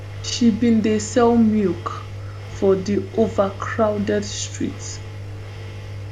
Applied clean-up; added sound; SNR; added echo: none; Engine; 11 dB; none.